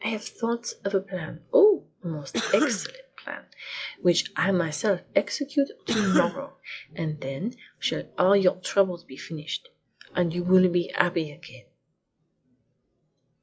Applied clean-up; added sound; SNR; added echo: classical method log-MMSE.